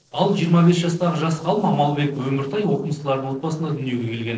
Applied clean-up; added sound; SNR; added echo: neural separator model SepFormer DNS4.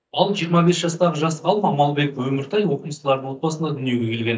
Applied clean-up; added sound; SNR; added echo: neural mask model DeepFilterNet 3.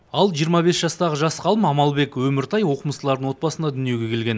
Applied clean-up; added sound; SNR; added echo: none; none; none; none.